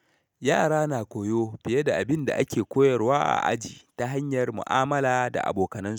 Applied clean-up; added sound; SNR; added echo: none; none; none; none.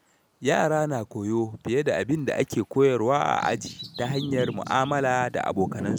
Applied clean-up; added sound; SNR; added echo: none; Bird vocalization, bird call, bird song; 13 dB; none.